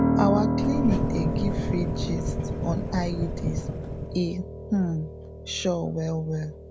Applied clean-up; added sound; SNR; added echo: none; Piano + Engine starting / Car; -1 dB; none.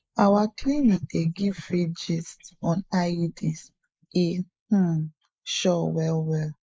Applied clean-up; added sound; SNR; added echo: neural mask model Resemble Enhance denoiser.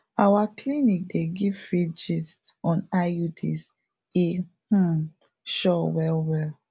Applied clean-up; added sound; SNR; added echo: none; none; none; none.